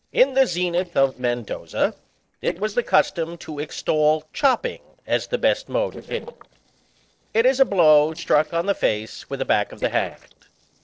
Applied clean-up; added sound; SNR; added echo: neural separator model SepFormer DNS4.